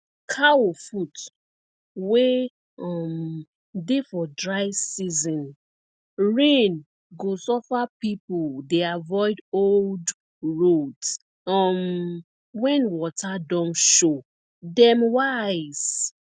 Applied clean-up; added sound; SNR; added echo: none; none; none; none.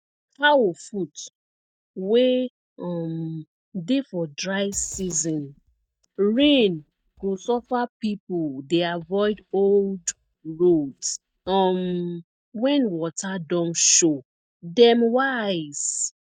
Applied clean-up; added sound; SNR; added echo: neural mask model DeepFilterNet 3.